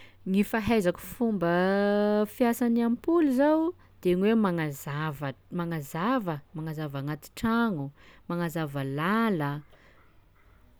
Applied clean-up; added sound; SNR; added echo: none; none; none; none.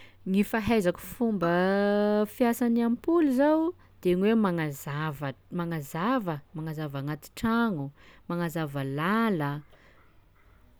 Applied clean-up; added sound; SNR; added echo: none; Bowed string instrument; 18 dB; none.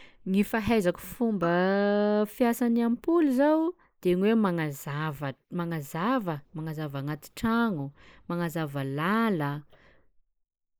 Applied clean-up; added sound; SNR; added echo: neural mask model Resemble Enhance denoiser.